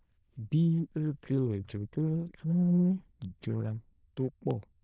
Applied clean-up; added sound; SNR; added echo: neural diffusion model UNIVERSE++.